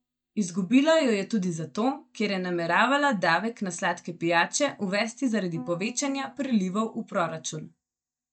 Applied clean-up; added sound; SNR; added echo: neural mask model DeepFilterNet 3.